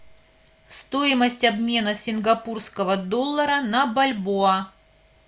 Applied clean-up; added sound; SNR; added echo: none; none; none; none.